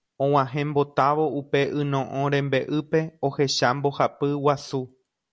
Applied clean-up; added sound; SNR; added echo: none; none; none; none.